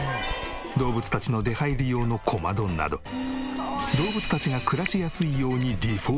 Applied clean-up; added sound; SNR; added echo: none; Cat; 10 dB; none.